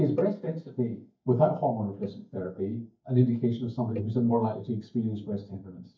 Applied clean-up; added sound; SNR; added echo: neural mask model DeepFilterNet 3.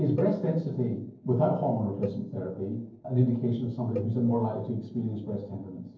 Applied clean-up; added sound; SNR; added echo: neural separator model SepFormer DNS4.